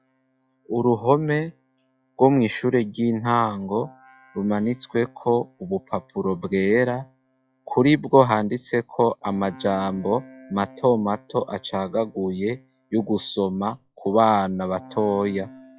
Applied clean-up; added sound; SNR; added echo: classical method log-MMSE.